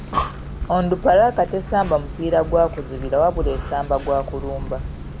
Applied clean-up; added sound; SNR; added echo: none; Breathing + Glass; 8 dB; none.